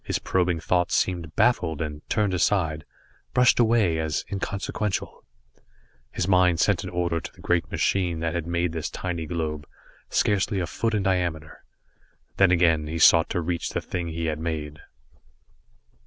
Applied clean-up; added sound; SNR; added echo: none; none; none; none.